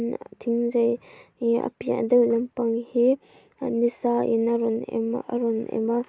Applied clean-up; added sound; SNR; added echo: none; none; none; none.